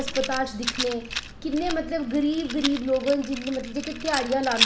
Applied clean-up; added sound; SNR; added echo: none; Rattle; 5 dB; none.